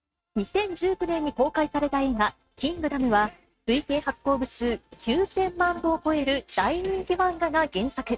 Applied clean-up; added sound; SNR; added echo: neural mask model RNNoise.